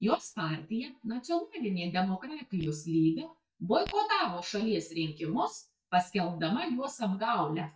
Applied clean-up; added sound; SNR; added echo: neural mask model DeepFilterNet 3.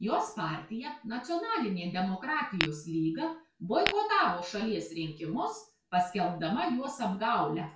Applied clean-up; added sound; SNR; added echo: none; Tap / Glass; 5 dB; reverberation time 0.4 s.